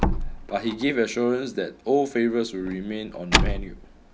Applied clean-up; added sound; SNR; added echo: none; Slam; 2 dB; none.